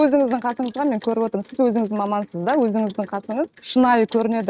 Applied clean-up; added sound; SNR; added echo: neural mask model RNNoise.